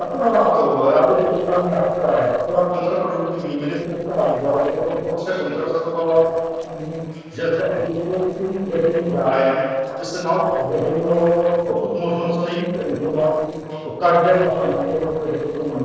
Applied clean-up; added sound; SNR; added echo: neural separator model SepFormer DNS4.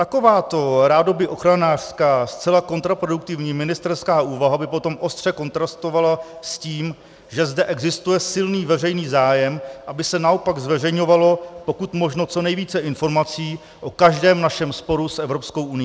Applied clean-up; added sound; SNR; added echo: none; none; none; none.